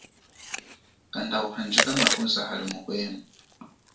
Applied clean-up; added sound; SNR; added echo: none; Chewing, mastication; 0 dB; reverberation time 0.3 s.